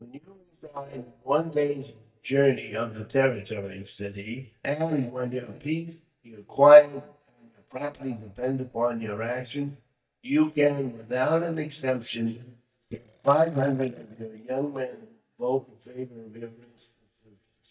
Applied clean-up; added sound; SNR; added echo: neural mask model DeepFilterNet 3.